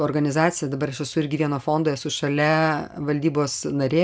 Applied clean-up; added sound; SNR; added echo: none; none; none; none.